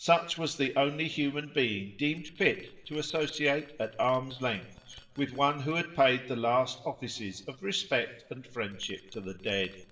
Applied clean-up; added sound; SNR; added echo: neural separator model SepFormer DNS4.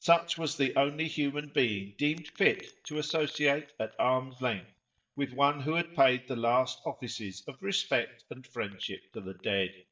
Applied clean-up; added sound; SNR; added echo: neural mask model DeepFilterNet 3.